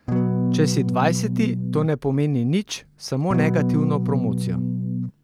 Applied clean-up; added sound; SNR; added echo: none; Electric guitar / Strum; -2 dB; none.